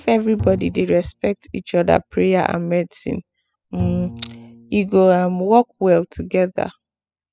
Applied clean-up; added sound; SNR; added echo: classical method spectral subtraction.